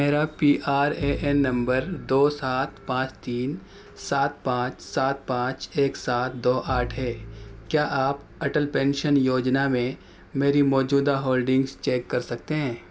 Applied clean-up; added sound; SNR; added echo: none; Bowed string instrument; 15 dB; none.